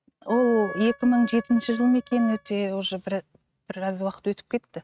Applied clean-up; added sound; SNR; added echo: neural mask model RNNoise.